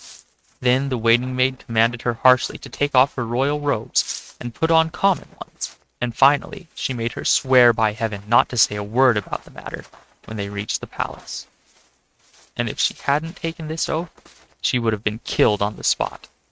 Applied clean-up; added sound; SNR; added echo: neural mask model RNNoise.